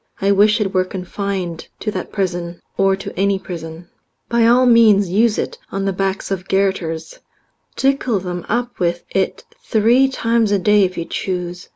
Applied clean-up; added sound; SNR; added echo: none; none; none; none.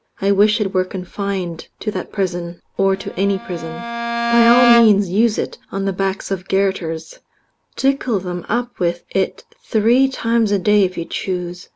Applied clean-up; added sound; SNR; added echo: none; Bowed string instrument; 4 dB; none.